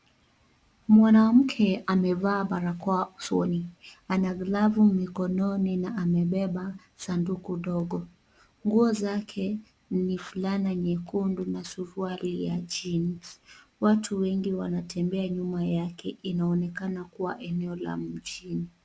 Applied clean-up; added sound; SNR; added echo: none; none; none; none.